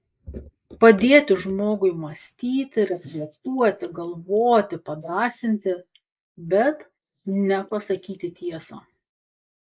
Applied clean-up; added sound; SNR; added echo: neural mask model Resemble Enhance denoiser.